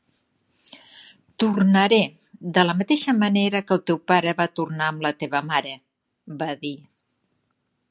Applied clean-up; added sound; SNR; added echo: none; none; none; none.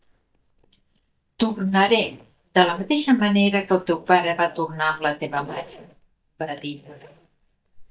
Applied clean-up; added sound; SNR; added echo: neural mask model DeepFilterNet 3.